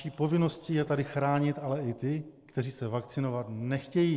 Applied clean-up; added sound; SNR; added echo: neural separator model SepFormer DNS4.